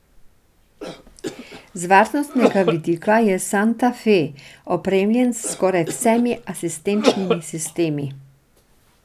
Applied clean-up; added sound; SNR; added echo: none; Cough; 6 dB; none.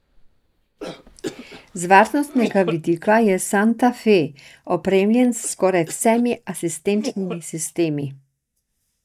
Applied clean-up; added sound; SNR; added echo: neural mask model DeepFilterNet 3.